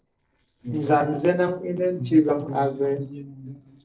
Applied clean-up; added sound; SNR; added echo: neural separator model SepFormer DNS4.